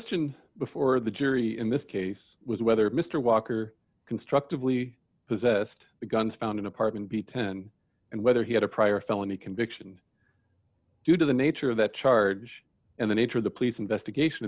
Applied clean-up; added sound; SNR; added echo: none; none; none; none.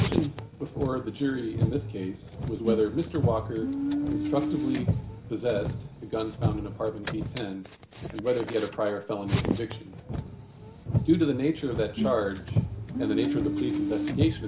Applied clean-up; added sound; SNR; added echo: none; Car; 1 dB; reverberation time 0.6 s.